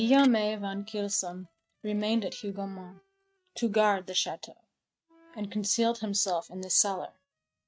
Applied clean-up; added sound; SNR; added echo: neural mask model RNNoise.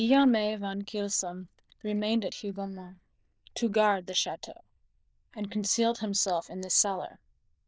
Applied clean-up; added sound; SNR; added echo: neural diffusion model UNIVERSE++.